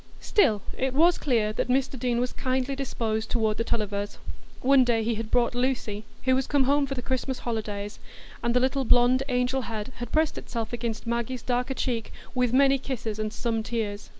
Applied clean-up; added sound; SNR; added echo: none; none; none; none.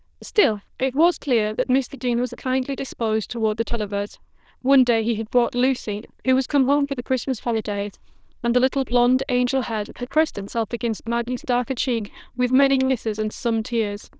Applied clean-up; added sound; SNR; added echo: neural diffusion model UNIVERSE++.